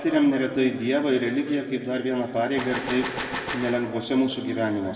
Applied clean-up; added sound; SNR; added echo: none; Gunshot, gunfire; 8 dB; reverberation time 2.2 s.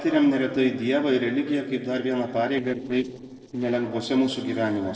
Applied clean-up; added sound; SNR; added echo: neural separator model SepFormer DNS4.